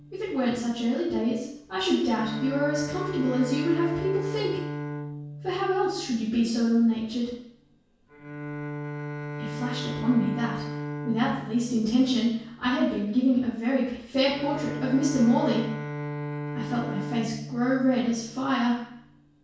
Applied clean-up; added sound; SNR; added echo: none; Bowed string instrument; 10 dB; reverberation time 0.6 s.